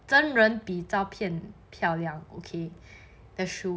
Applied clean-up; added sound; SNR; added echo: none; none; none; none.